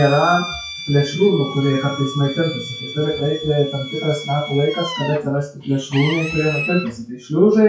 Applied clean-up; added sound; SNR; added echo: classical method WPE with log-MMSE.